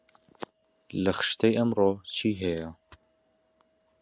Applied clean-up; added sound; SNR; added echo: none; none; none; none.